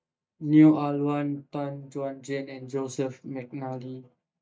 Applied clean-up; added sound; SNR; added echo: neural mask model DeepFilterNet 3.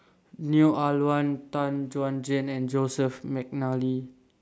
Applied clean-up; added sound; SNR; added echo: none; none; none; none.